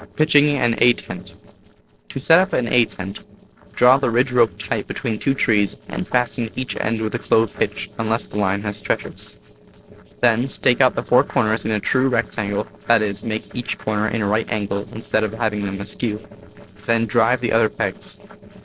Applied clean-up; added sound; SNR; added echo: neural separator model SepFormer DNS4.